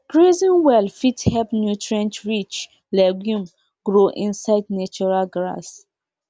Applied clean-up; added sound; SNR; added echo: none; none; none; none.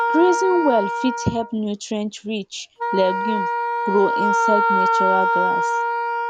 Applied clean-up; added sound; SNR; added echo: none; Wind instrument, woodwind instrument; -1 dB; none.